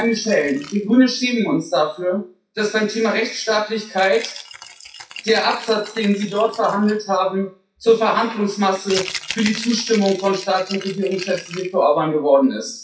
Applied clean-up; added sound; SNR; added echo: classical method WPE with log-MMSE.